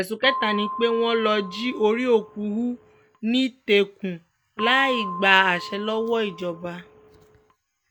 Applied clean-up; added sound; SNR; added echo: none; Percussion; 10 dB; none.